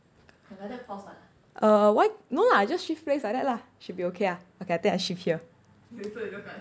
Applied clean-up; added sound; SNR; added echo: none; none; none; none.